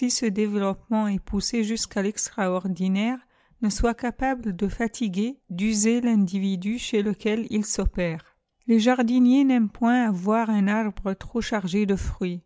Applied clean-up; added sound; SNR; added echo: none; none; none; none.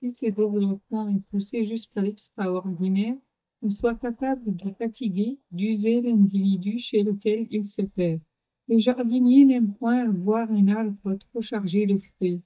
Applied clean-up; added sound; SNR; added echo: neural mask model DeepFilterNet 3.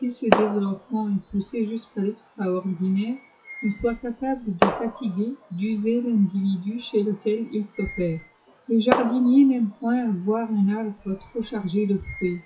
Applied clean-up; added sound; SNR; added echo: classical method WPE with log-MMSE.